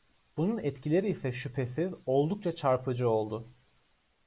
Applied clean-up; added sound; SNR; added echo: none; none; none; none.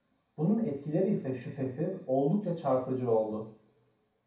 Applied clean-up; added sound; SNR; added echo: none; none; none; reverberation time 0.6 s.